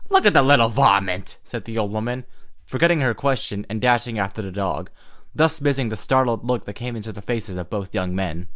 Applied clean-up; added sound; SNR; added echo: none; none; none; none.